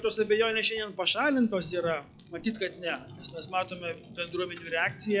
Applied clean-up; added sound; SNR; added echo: classical method log-MMSE.